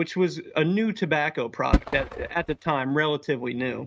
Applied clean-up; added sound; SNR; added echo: neural mask model RNNoise.